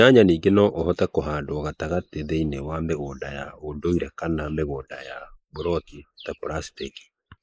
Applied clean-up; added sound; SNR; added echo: neural mask model Resemble Enhance denoiser.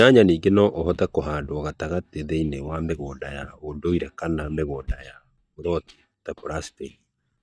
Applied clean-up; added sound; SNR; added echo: neural mask model DeepFilterNet 3.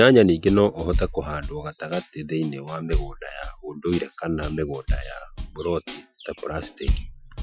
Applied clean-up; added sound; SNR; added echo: classical method Wiener filter.